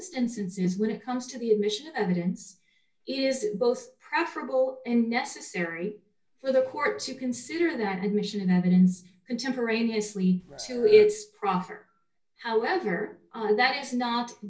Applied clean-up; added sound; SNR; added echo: none; Burping, eructation; 17 dB; reverberation time 0.2 s.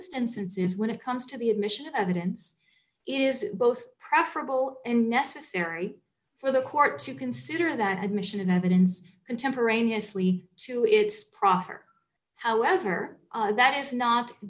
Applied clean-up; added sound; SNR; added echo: none; none; none; none.